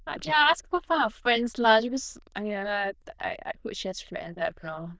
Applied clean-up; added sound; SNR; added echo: neural diffusion model UNIVERSE++.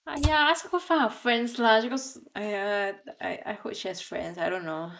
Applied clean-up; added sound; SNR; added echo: neural mask model Resemble Enhance denoiser.